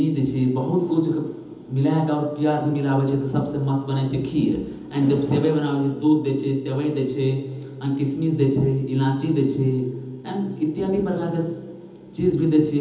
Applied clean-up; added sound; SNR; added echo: none; none; none; reverberation time 1.3 s.